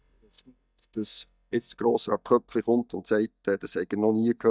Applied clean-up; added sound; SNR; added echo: neural mask model DeepFilterNet 3.